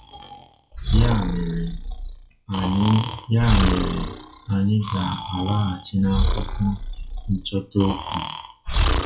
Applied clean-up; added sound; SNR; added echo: classical method WPE with log-MMSE.